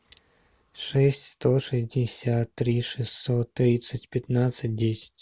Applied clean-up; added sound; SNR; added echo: none; none; none; none.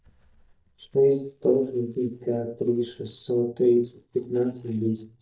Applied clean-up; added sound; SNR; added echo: neural mask model DeepFilterNet 3.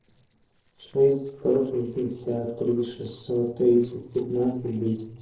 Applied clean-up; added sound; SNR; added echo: neural separator model SepFormer DNS4.